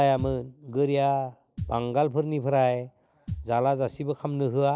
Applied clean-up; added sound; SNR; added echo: none; Thump, thud; 14 dB; none.